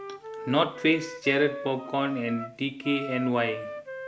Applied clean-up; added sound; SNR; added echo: none; Wind instrument, woodwind instrument; 11 dB; none.